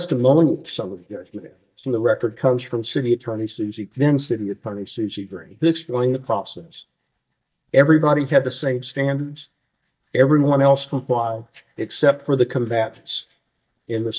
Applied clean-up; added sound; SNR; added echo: neural mask model DeepFilterNet 3.